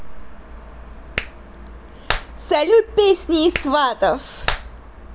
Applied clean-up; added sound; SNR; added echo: none; Clapping; 9 dB; none.